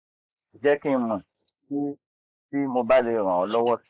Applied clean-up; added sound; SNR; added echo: neural mask model Resemble Enhance denoiser.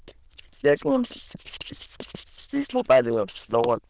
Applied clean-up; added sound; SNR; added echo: neural diffusion model UNIVERSE++.